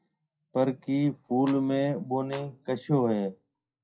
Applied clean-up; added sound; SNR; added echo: classical method WPE with log-MMSE.